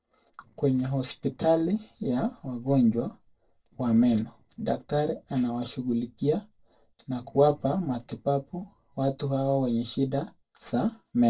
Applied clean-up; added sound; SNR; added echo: neural separator model SepFormer DNS4.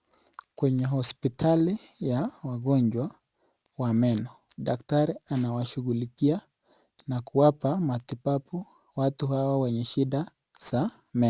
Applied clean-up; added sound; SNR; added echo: none; none; none; none.